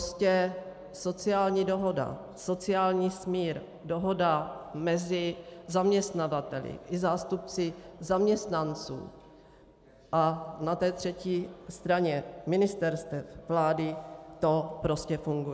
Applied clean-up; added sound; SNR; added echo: none; none; none; none.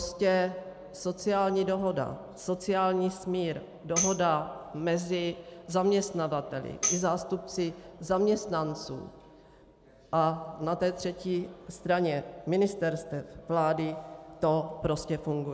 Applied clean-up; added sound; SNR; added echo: none; Tambourine; 6 dB; none.